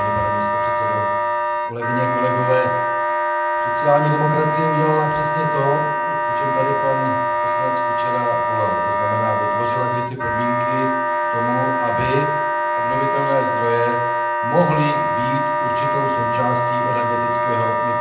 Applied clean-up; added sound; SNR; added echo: none; Wind instrument, woodwind instrument; -4 dB; reverberation time 0.6 s.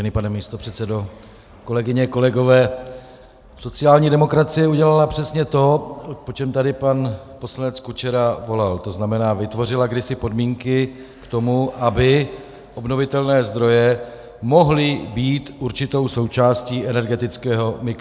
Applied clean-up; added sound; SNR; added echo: none; none; none; none.